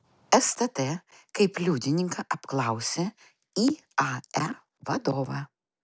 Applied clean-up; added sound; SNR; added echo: none; none; none; none.